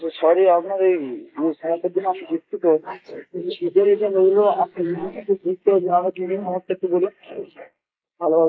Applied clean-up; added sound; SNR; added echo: neural mask model Resemble Enhance denoiser.